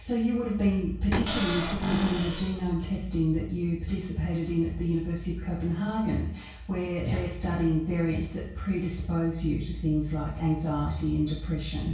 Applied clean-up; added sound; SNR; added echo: none; Cupboard open or close / Door; 3 dB; reverberation time 0.6 s.